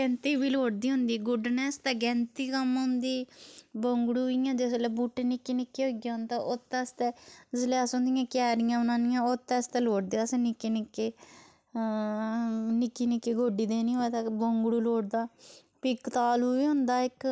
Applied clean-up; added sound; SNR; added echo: none; none; none; none.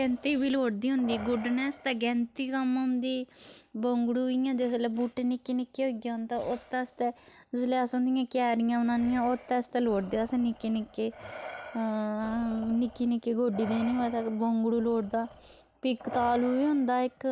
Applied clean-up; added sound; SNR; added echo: none; Respiratory sounds; 18 dB; none.